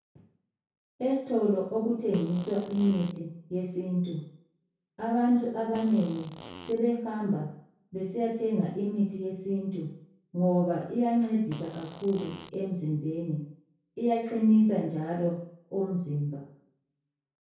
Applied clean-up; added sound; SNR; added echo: none; Fart; 17 dB; reverberation time 0.6 s.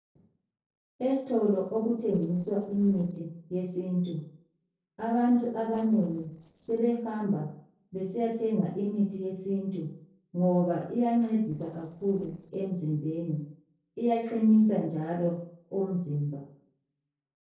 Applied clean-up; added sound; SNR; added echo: neural separator model SepFormer DNS4.